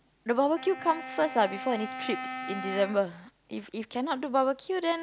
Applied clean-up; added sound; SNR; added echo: none; Wind instrument, woodwind instrument; 11 dB; none.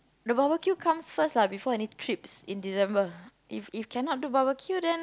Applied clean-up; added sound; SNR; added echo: none; none; none; none.